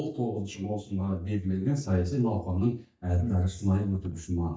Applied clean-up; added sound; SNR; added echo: neural mask model DeepFilterNet 3.